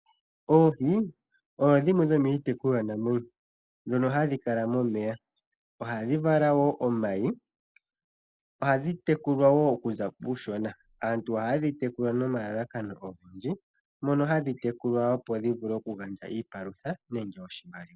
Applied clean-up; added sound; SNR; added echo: neural mask model Resemble Enhance denoiser.